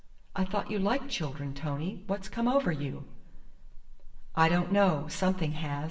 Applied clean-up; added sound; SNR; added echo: none; none; none; reverberation time 1.0 s.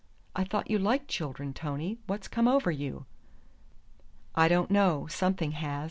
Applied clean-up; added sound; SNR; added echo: none; none; none; none.